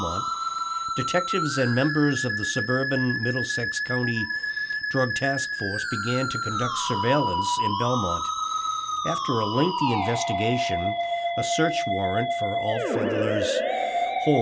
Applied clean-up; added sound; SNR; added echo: none; Musical instrument; -1 dB; none.